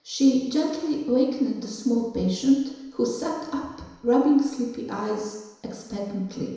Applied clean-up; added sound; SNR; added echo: none; none; none; reverberation time 1.0 s.